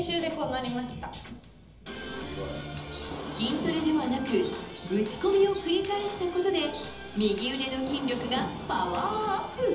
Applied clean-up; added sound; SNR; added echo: none; Thunder; 13 dB; reverberation time 1.2 s.